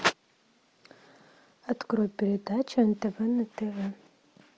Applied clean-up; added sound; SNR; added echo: none; none; none; none.